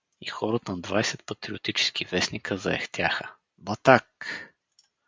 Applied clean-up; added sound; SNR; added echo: none; none; none; none.